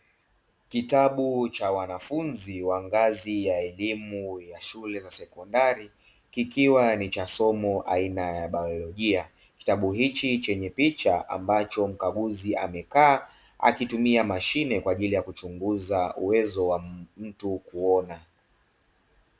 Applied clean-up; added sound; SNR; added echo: none; none; none; none.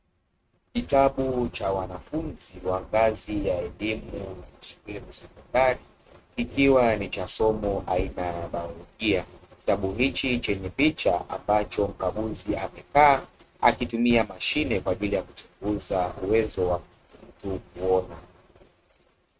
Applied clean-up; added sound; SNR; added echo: neural mask model RNNoise.